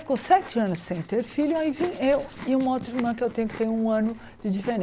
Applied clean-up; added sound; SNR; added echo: none; Chewing, mastication + Writing; 17 dB; none.